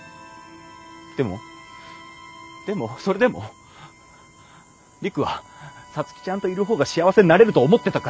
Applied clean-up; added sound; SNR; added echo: none; none; none; none.